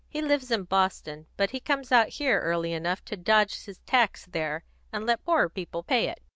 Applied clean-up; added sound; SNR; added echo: none; none; none; none.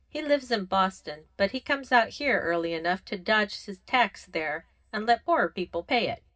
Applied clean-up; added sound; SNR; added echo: none; none; none; reverberation time 0.4 s.